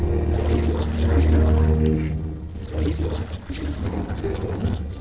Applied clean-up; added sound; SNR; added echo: neural separator model SepFormer DNS4.